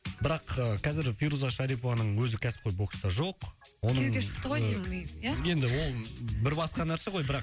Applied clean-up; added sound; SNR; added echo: none; none; none; none.